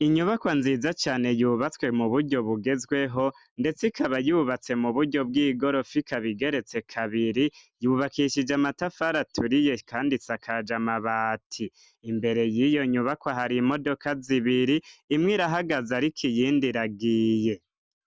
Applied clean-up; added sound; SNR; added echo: none; none; none; none.